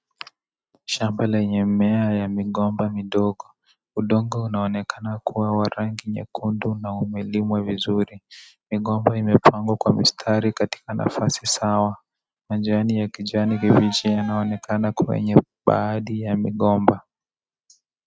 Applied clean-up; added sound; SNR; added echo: neural mask model RNNoise.